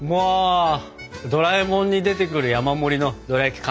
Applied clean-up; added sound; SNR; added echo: none; none; none; none.